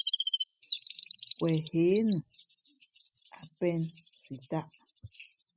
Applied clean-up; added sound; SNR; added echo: classical method spectral subtraction.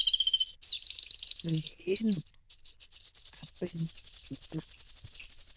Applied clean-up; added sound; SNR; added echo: neural diffusion model UNIVERSE++.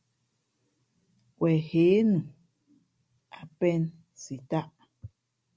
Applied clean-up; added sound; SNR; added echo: none; none; none; none.